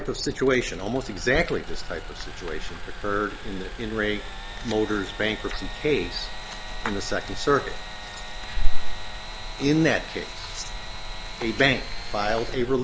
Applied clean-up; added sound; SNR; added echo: none; Sawing / Engine; 16 dB; none.